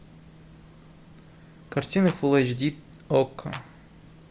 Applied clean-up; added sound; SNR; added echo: none; Clapping; 16 dB; none.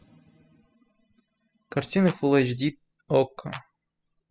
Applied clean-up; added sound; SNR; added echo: classical method spectral subtraction.